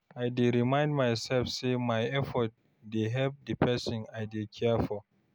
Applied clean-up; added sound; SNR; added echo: none; none; none; none.